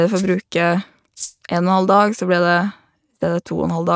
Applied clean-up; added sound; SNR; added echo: neural mask model RNNoise.